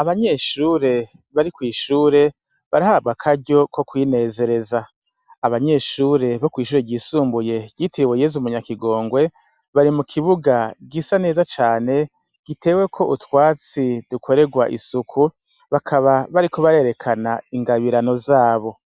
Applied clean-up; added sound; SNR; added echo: none; none; none; none.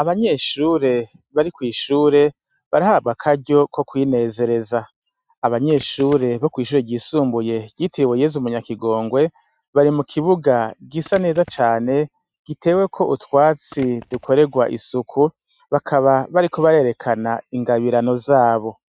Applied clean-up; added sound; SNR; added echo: neural mask model RNNoise.